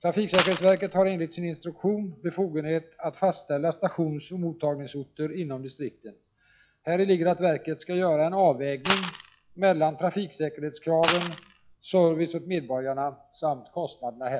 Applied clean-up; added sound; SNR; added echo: classical method log-MMSE.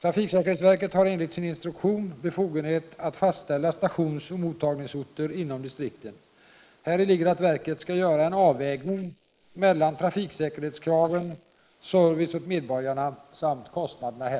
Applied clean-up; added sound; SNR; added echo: neural mask model Resemble Enhance denoiser.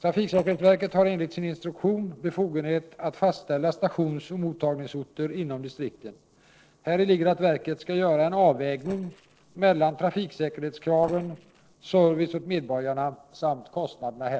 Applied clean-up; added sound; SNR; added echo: neural separator model SepFormer DNS4.